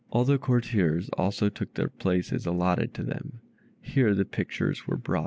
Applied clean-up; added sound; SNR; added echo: none; none; none; none.